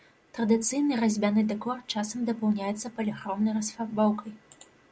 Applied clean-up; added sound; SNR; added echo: none; none; none; none.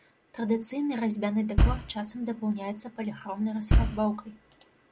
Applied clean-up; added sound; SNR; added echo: none; Bass drum; -5 dB; none.